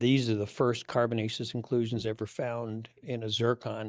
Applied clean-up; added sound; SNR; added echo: neural mask model DeepFilterNet 3.